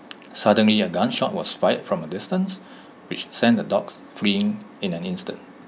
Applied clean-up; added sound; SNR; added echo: none; none; none; none.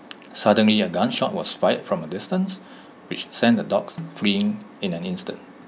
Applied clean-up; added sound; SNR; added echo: none; Snare drum; 19 dB; none.